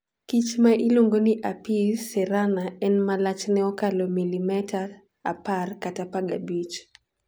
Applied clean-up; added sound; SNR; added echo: none; none; none; none.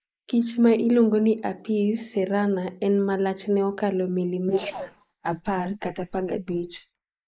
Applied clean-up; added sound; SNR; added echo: neural mask model Resemble Enhance denoiser.